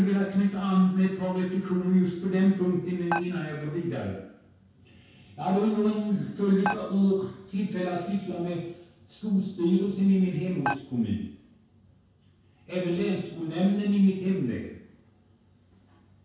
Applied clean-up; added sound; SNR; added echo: none; Dishes, pots, and pans; 9 dB; reverberation time 0.6 s.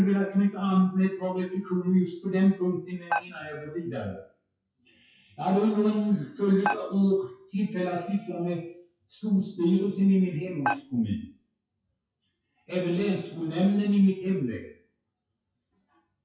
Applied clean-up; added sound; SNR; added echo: classical method WPE with log-MMSE.